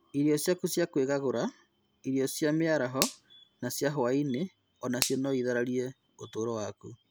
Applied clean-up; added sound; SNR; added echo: none; Finger snapping; 8 dB; none.